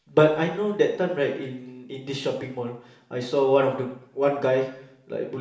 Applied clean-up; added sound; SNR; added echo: none; none; none; reverberation time 0.7 s.